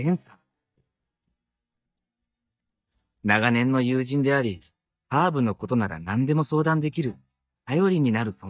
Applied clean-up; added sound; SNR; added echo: neural mask model DeepFilterNet 3.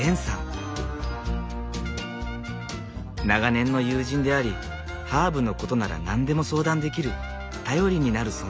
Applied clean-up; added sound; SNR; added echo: none; Brass instrument; 16 dB; none.